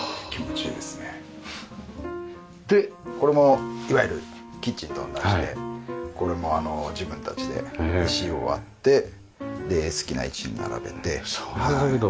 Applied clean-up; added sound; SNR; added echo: none; none; none; none.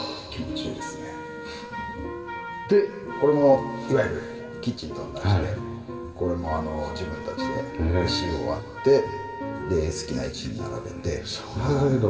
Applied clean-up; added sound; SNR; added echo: none; Wind instrument, woodwind instrument; 13 dB; reverberation time 1.8 s.